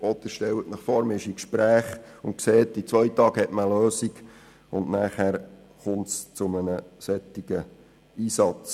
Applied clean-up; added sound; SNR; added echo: none; none; none; none.